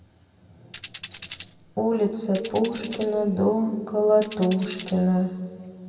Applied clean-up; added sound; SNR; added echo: none; Tambourine; 11 dB; reverberation time 2.4 s.